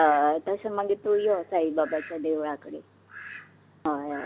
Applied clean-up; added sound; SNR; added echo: none; Fowl; 19 dB; none.